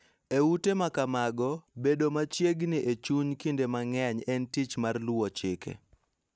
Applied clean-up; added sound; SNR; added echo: none; none; none; none.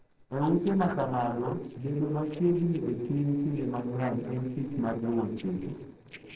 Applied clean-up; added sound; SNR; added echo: neural separator model SepFormer DNS4.